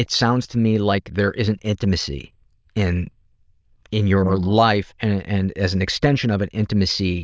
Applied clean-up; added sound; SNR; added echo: neural diffusion model UNIVERSE++.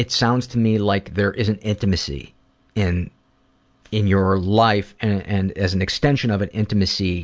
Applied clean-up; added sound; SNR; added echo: none; none; none; none.